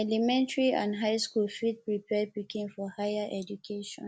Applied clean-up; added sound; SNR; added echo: none; none; none; none.